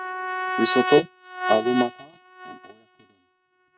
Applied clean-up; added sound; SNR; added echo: neural mask model RNNoise.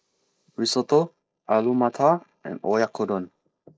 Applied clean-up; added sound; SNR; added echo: neural mask model Resemble Enhance denoiser.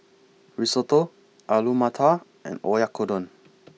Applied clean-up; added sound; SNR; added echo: none; none; none; none.